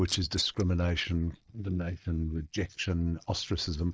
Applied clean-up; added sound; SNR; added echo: neural mask model DeepFilterNet 3.